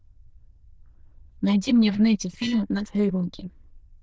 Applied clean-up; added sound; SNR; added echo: neural diffusion model UNIVERSE++.